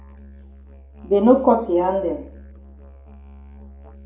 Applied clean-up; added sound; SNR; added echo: none; Musical instrument; 19 dB; reverberation time 0.5 s.